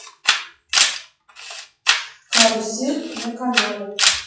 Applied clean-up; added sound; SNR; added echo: classical method WPE with log-MMSE.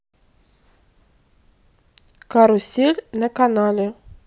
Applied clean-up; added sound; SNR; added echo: none; none; none; none.